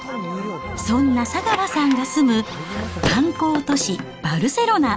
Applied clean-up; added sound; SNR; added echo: none; Squeak; 10 dB; none.